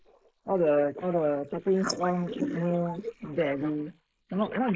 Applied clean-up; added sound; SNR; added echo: neural mask model Resemble Enhance denoiser.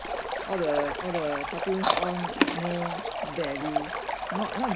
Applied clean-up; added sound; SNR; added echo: none; Stream + Chewing, mastication; -2 dB; none.